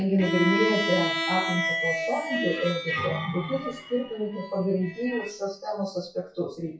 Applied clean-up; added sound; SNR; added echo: classical method WPE with log-MMSE.